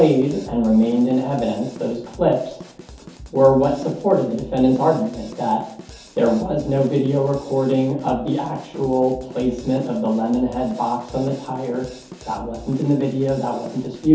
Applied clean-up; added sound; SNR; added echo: none; Drum kit; 20 dB; reverberation time 0.5 s.